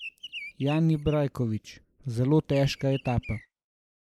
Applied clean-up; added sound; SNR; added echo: neural mask model Resemble Enhance denoiser.